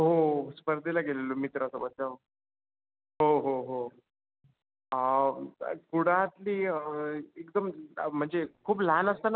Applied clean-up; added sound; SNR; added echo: none; none; none; none.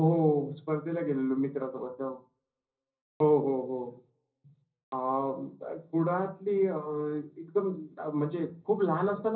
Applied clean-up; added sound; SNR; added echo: none; none; none; reverberation time 0.5 s.